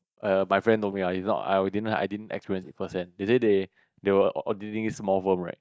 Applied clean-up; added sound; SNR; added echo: neural mask model DeepFilterNet 3.